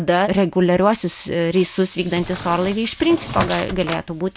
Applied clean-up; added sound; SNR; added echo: none; Hiss + Squeak; 12 dB; none.